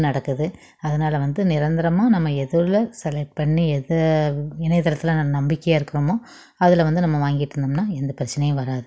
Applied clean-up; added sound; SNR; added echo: none; none; none; none.